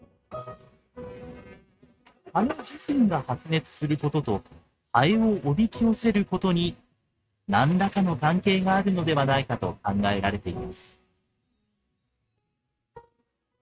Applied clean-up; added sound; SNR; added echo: neural mask model RNNoise.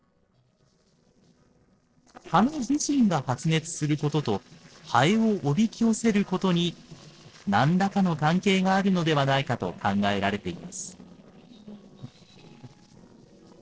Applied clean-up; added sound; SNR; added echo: neural separator model SepFormer DNS4.